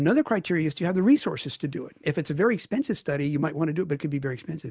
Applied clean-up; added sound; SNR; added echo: none; none; none; none.